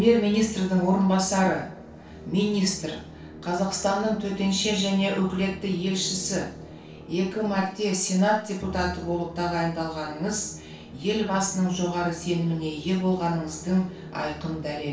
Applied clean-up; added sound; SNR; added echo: none; Musical instrument; 16 dB; reverberation time 0.3 s.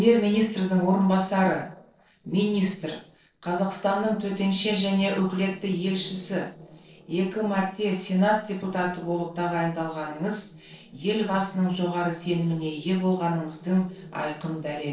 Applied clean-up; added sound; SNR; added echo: neural separator model SepFormer DNS4.